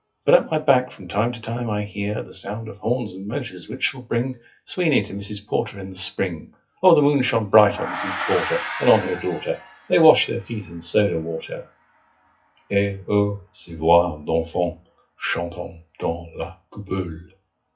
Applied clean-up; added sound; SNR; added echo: classical method WPE with log-MMSE.